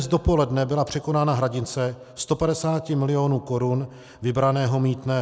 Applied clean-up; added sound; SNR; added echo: none; none; none; none.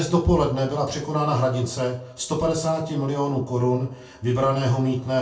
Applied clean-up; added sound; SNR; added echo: none; none; none; reverberation time 0.3 s.